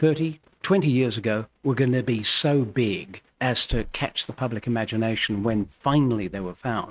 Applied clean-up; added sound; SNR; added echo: neural mask model RNNoise.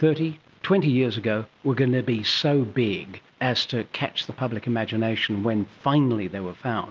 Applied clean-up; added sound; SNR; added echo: none; none; none; none.